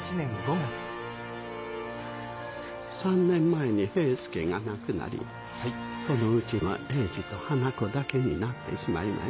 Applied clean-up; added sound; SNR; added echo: none; none; none; none.